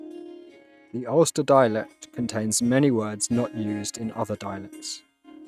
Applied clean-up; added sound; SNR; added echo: neural mask model RNNoise.